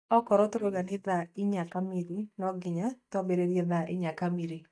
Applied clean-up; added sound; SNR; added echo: neural mask model DeepFilterNet 3.